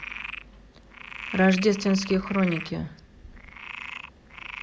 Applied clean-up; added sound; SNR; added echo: none; Frog; 11 dB; none.